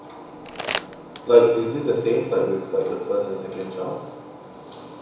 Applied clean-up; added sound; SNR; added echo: none; Crumpling, crinkling; 9 dB; reverberation time 1.0 s.